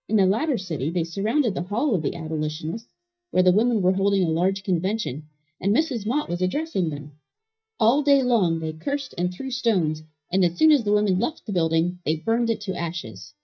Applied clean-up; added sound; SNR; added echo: neural mask model DeepFilterNet 3.